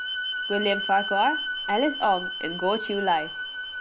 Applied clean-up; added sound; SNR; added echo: none; Bowed string instrument; 4 dB; none.